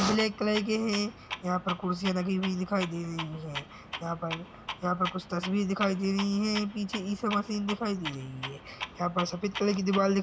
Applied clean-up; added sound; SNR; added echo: none; Clock; 11 dB; none.